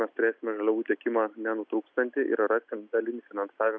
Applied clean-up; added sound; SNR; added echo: none; none; none; none.